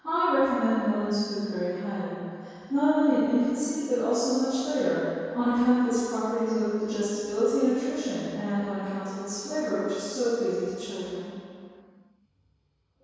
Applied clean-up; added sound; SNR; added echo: none; none; none; reverberation time 2.2 s.